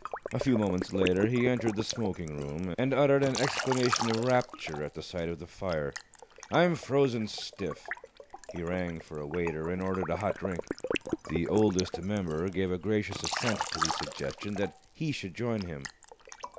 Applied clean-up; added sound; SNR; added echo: none; Liquid; 8 dB; none.